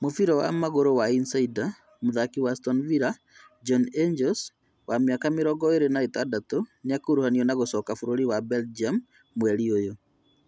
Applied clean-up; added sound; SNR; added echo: none; none; none; none.